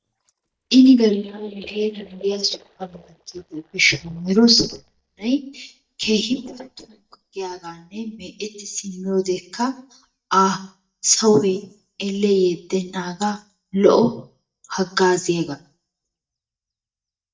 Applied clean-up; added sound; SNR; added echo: neural mask model DeepFilterNet 3.